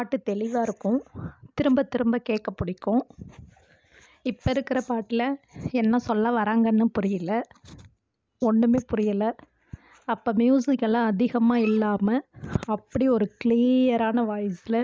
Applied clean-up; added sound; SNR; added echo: neural mask model Resemble Enhance denoiser.